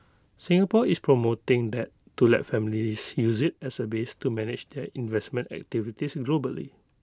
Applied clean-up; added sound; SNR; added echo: none; none; none; none.